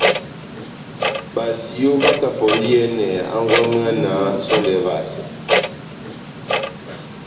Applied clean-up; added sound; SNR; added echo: none; Clock; 2 dB; reverberation time 1.0 s.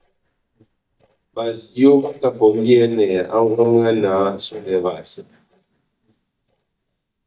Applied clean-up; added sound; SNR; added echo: neural mask model DeepFilterNet 3.